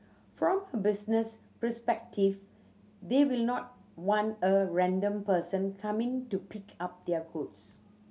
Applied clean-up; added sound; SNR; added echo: none; none; none; none.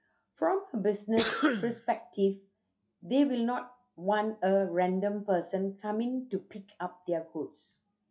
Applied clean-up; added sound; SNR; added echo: classical method log-MMSE.